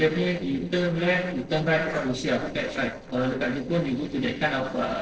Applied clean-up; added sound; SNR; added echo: neural separator model SepFormer DNS4.